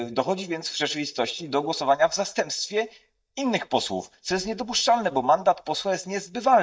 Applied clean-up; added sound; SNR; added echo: neural mask model DeepFilterNet 3.